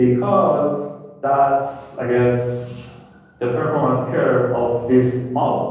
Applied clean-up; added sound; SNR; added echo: none; none; none; reverberation time 1.3 s.